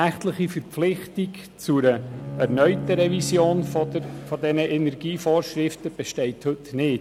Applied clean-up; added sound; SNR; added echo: none; Bowed string instrument; 10 dB; none.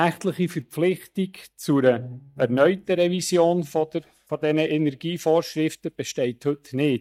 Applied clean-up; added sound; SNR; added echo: neural mask model DeepFilterNet 3.